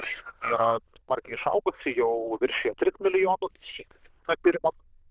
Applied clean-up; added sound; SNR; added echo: neural diffusion model UNIVERSE++.